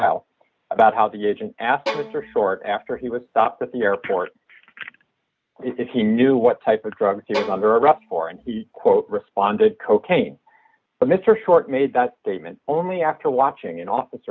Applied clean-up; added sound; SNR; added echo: none; Bowed string instrument; 13 dB; none.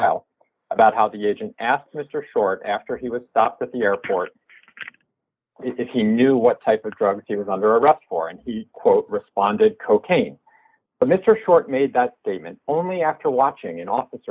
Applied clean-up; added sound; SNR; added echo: neural mask model Resemble Enhance denoiser.